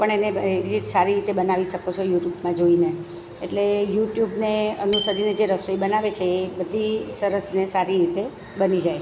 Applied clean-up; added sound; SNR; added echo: none; Bicycle bell; 19 dB; none.